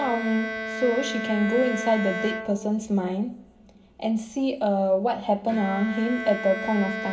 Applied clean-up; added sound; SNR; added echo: none; Bowed string instrument; 8 dB; reverberation time 1.2 s.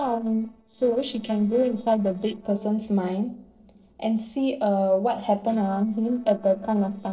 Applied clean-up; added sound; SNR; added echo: neural separator model SepFormer DNS4.